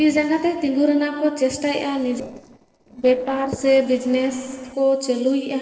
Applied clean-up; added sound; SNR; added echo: neural separator model SepFormer DNS4.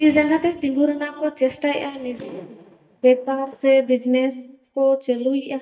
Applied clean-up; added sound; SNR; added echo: neural mask model DeepFilterNet 3.